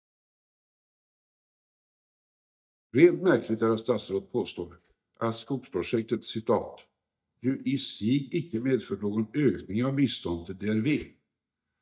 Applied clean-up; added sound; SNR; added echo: neural mask model DeepFilterNet 3.